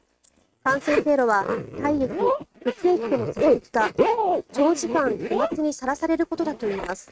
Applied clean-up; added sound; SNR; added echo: neural mask model RNNoise.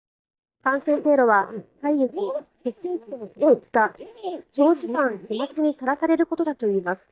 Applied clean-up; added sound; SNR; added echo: neural mask model DeepFilterNet 3.